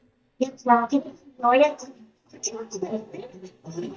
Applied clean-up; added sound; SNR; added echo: neural mask model DeepFilterNet 3.